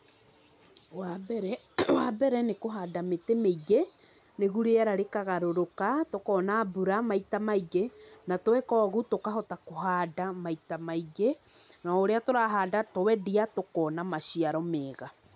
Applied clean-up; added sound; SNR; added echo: none; none; none; none.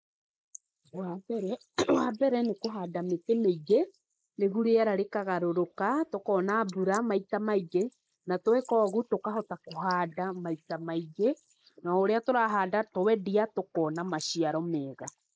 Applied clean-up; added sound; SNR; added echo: neural mask model Resemble Enhance denoiser.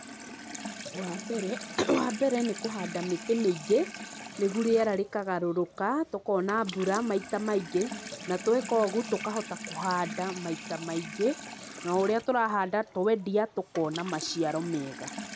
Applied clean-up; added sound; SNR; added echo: none; Sink (filling or washing) / Water tap, faucet; 12 dB; none.